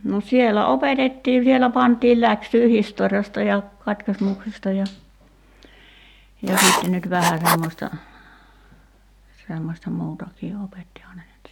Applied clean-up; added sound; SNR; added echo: none; Writing; 0 dB; none.